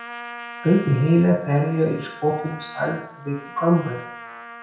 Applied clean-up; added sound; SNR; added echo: none; Trumpet; 16 dB; reverberation time 0.5 s.